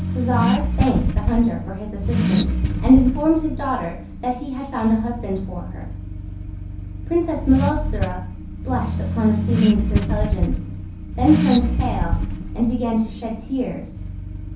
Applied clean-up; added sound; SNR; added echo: none; Accelerating, revving, vroom / Car; 1 dB; reverberation time 0.6 s.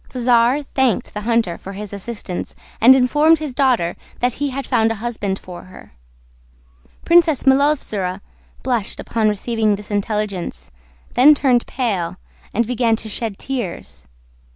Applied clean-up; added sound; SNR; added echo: none; none; none; none.